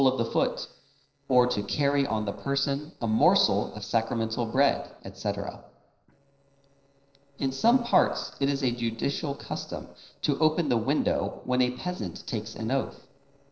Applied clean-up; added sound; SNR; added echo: neural separator model SepFormer DNS4.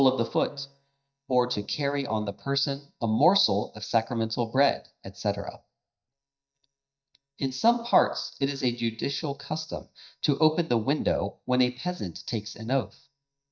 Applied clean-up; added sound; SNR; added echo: neural mask model DeepFilterNet 3.